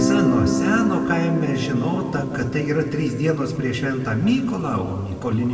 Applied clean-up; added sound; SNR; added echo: none; Guitar; 4 dB; reverberation time 1.8 s.